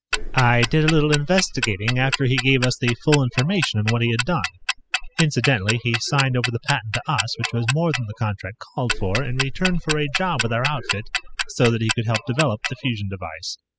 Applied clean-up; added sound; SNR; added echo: classical method spectral subtraction.